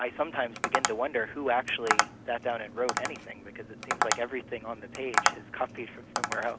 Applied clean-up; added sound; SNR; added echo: none; Tap; -1 dB; none.